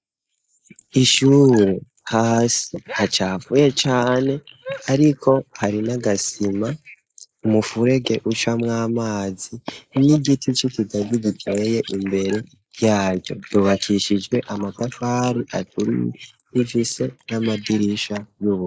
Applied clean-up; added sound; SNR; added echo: neural mask model Resemble Enhance denoiser.